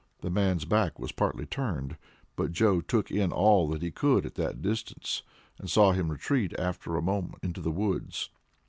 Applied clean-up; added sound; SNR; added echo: none; none; none; none.